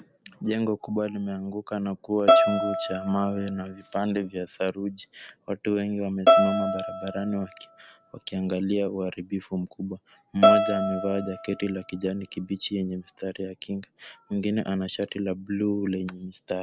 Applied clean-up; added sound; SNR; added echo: none; Bowed string instrument; -3 dB; none.